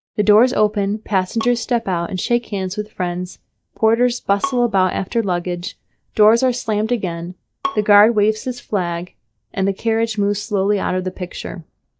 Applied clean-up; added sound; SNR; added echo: neural mask model DeepFilterNet 3.